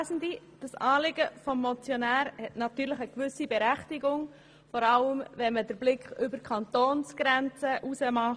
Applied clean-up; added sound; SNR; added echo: none; none; none; none.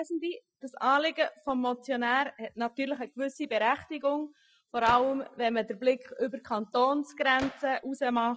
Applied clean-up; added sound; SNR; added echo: classical method Wiener filter.